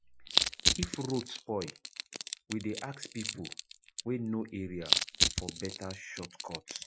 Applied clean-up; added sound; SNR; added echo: classical method Wiener filter.